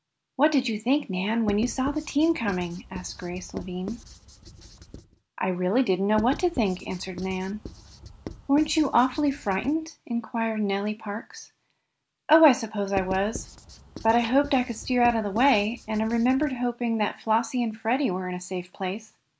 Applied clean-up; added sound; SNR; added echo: none; Writing; 15 dB; none.